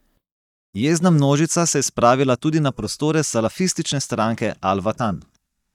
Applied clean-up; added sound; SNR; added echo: neural mask model DeepFilterNet 3.